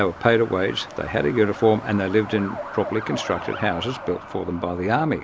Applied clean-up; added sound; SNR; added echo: none; Truck; 13 dB; none.